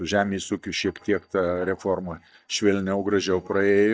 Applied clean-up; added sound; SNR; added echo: neural mask model DeepFilterNet 3.